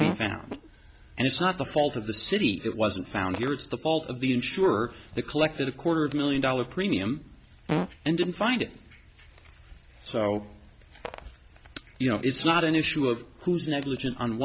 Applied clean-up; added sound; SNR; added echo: none; Fart; 12 dB; none.